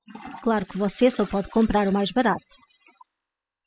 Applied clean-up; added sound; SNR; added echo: classical method spectral subtraction.